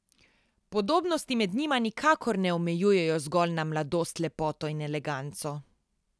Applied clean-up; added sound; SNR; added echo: none; none; none; none.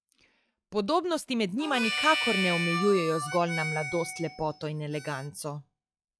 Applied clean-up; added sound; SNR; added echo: classical method log-MMSE.